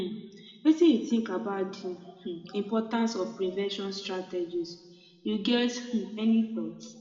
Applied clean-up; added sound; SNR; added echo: none; none; none; reverberation time 1.3 s.